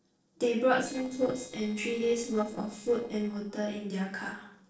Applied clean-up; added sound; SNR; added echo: neural separator model SepFormer DNS4.